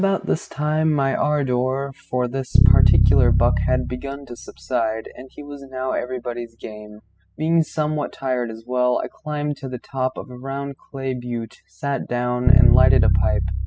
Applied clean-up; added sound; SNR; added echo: classical method spectral subtraction.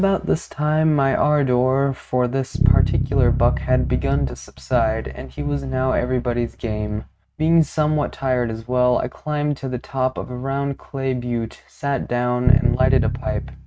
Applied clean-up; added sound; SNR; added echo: neural mask model RNNoise.